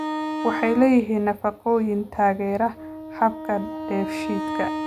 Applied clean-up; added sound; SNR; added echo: none; Wind instrument, woodwind instrument; 8 dB; none.